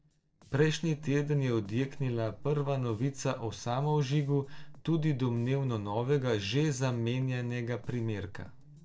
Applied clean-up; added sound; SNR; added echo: neural separator model SepFormer DNS4.